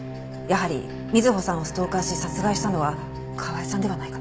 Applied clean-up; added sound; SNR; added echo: none; Bowed string instrument; 14 dB; none.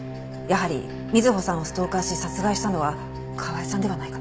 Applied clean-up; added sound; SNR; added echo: none; none; none; none.